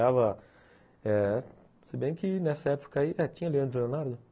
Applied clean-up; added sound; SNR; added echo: none; none; none; none.